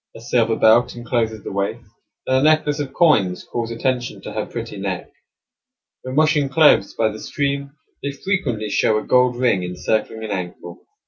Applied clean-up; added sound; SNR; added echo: none; none; none; none.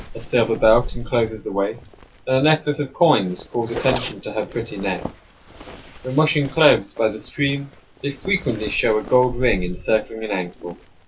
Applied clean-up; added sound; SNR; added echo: none; Zipper (clothing); 12 dB; none.